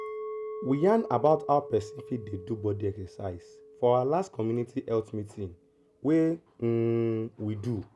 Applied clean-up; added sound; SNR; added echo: none; Chink, clink; 15 dB; none.